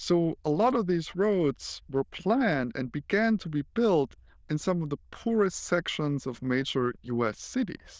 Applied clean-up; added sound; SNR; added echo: neural diffusion model UNIVERSE++.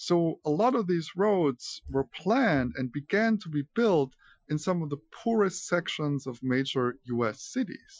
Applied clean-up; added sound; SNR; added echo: classical method Wiener filter.